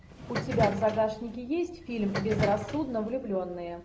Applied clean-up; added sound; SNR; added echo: none; Subway, metro, underground; 5 dB; none.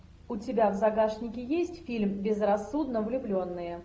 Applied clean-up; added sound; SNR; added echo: none; none; none; none.